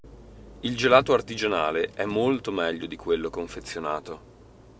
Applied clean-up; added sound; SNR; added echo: none; none; none; none.